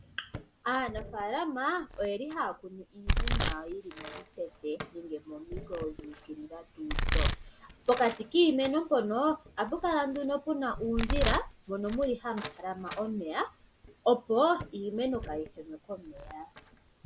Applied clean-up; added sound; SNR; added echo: none; Domestic sounds, home sounds; 5 dB; none.